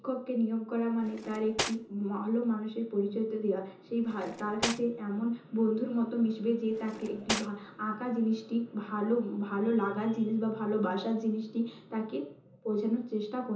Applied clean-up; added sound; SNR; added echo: none; Cutlery, silverware; 7 dB; reverberation time 0.6 s.